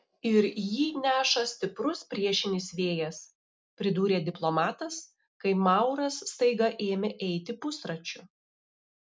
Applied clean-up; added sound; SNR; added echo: none; none; none; none.